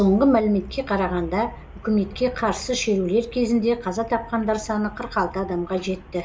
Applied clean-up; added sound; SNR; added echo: none; Traffic noise, roadway noise; 17 dB; none.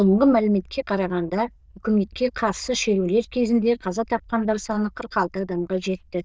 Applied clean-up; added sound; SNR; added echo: neural diffusion model UNIVERSE++.